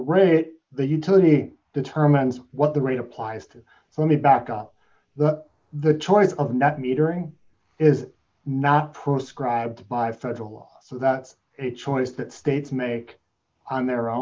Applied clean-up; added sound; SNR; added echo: neural mask model Resemble Enhance denoiser.